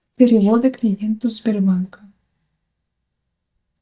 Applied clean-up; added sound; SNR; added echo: neural mask model DeepFilterNet 3.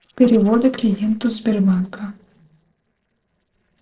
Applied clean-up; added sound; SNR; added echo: neural separator model SepFormer DNS4.